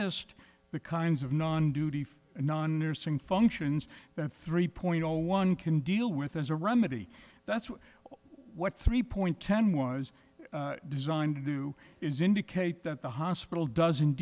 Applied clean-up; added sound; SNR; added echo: none; Wild animals; 16 dB; none.